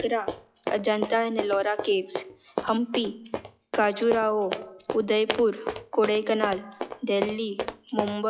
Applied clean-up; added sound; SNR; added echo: classical method log-MMSE.